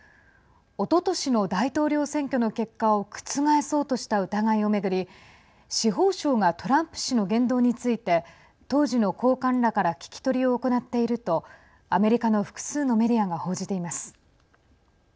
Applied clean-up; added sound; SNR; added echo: none; none; none; none.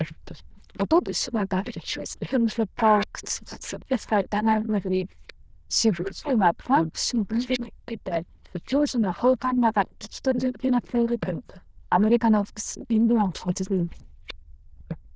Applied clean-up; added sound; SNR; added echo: neural diffusion model UNIVERSE++.